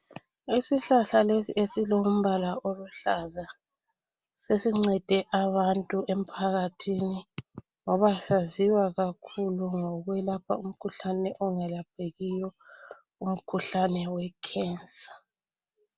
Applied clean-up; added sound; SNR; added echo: none; none; none; none.